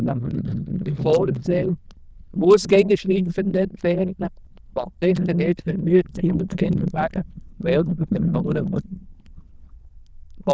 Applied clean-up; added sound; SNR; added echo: neural diffusion model UNIVERSE++.